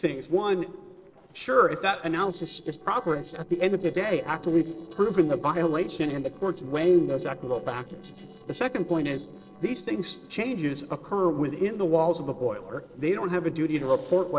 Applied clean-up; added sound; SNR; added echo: neural separator model SepFormer DNS4.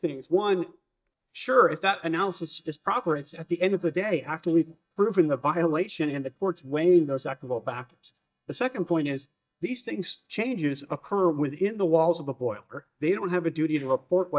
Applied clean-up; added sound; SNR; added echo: neural mask model DeepFilterNet 3.